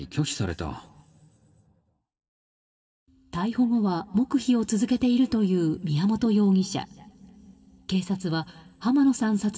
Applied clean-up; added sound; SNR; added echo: none; none; none; reverberation time 2.5 s.